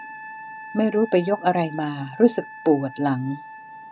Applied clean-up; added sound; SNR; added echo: none; Wind instrument, woodwind instrument; 16 dB; none.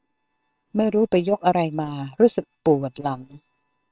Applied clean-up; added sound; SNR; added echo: neural separator model SepFormer WHAM!.